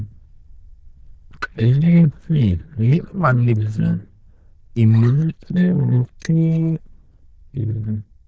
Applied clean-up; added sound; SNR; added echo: neural diffusion model UNIVERSE++.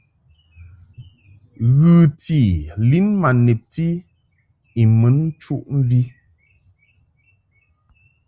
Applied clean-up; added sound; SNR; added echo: none; none; none; none.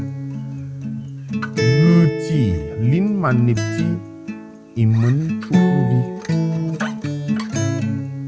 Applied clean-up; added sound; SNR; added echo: none; Acoustic guitar; 2 dB; none.